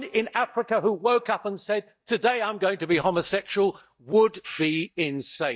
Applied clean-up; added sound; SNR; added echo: neural mask model DeepFilterNet 3.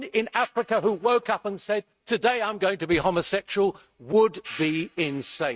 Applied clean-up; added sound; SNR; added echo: neural mask model RNNoise.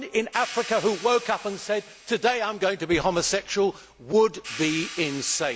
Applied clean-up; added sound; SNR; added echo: none; Hi-hat; 16 dB; none.